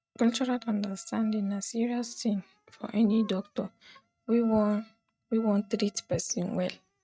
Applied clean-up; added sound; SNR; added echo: neural mask model RNNoise.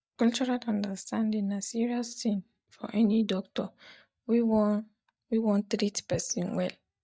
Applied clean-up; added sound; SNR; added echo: neural mask model DeepFilterNet 3.